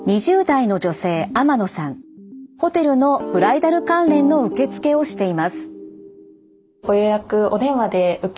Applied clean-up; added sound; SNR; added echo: none; none; none; none.